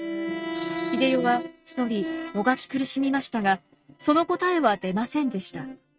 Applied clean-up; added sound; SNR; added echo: neural mask model RNNoise.